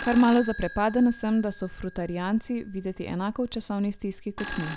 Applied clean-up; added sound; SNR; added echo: none; Telephone; 16 dB; none.